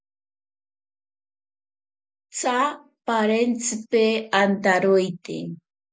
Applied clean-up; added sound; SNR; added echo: none; none; none; none.